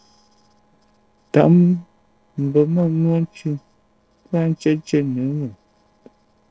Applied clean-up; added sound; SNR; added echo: neural separator model SepFormer DNS4.